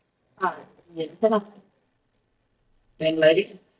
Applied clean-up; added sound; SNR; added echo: neural mask model DeepFilterNet 3.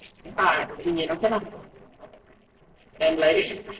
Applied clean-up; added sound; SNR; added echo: neural separator model SepFormer DNS4.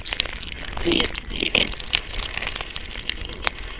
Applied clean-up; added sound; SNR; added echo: neural separator model SepFormer WHAMR!.